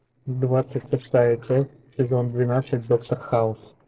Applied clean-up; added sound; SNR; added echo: neural separator model SepFormer DNS4.